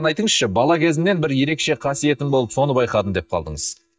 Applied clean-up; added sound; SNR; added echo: neural mask model DeepFilterNet 3.